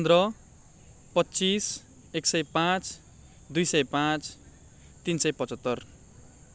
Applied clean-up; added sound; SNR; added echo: none; none; none; none.